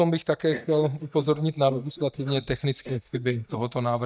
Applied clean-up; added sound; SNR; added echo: neural mask model DeepFilterNet 3.